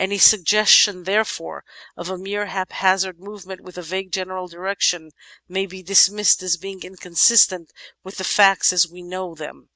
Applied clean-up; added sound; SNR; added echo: none; none; none; none.